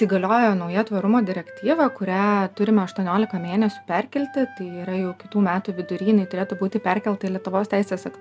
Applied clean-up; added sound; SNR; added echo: none; Wind instrument, woodwind instrument; 19 dB; none.